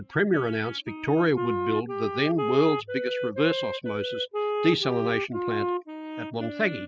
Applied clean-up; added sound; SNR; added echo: classical method spectral subtraction.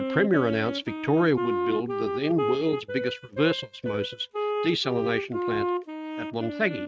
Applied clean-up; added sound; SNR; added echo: neural mask model RNNoise.